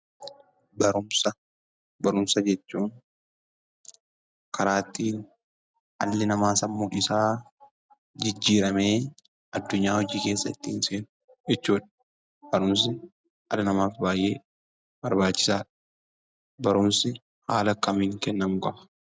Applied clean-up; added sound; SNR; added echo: none; none; none; none.